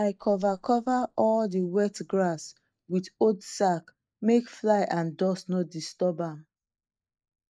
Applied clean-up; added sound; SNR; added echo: neural mask model DeepFilterNet 3.